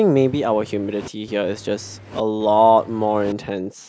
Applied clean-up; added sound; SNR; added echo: none; Engine; 20 dB; none.